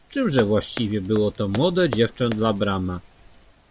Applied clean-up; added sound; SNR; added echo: none; Run; 14 dB; none.